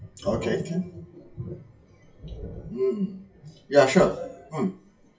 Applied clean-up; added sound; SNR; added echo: classical method WPE with log-MMSE.